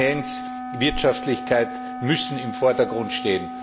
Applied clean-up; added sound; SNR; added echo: none; Wind instrument, woodwind instrument; 9 dB; none.